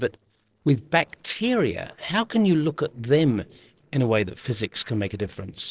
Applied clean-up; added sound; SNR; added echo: neural separator model SepFormer DNS4.